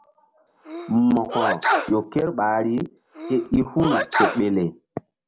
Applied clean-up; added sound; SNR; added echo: none; Sneeze; 4 dB; none.